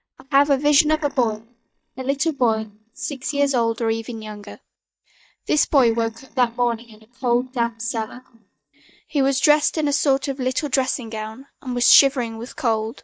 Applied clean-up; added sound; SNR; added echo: neural mask model DeepFilterNet 3.